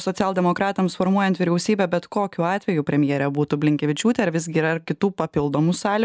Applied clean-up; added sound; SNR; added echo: none; none; none; none.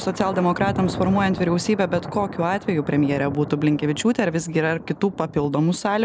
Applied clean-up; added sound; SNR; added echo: none; Thunder; 12 dB; none.